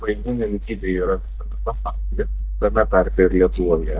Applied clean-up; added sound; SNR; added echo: neural mask model DeepFilterNet 3.